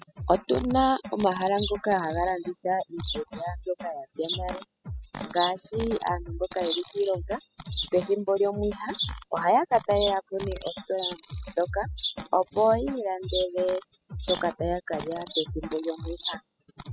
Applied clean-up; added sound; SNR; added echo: classical method spectral subtraction.